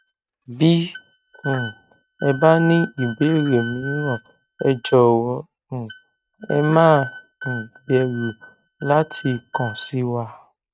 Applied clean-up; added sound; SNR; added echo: neural mask model RNNoise.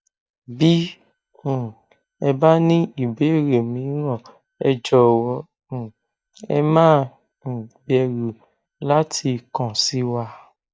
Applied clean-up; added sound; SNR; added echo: neural mask model DeepFilterNet 3.